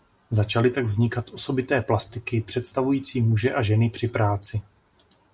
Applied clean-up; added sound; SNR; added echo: none; none; none; none.